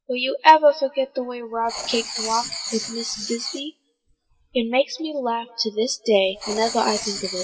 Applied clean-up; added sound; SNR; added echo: classical method WPE with log-MMSE.